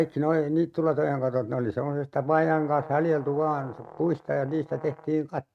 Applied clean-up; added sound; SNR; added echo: neural mask model RNNoise.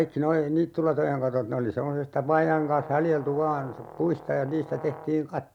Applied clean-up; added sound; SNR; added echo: none; Brass instrument; 17 dB; none.